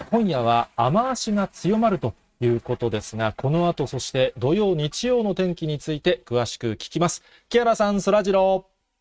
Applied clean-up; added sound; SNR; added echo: neural mask model RNNoise.